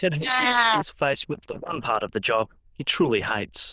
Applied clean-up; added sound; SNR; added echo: neural diffusion model UNIVERSE++.